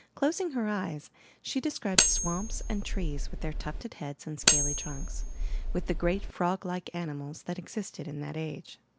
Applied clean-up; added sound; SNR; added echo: none; Cutlery, silverware; -5 dB; none.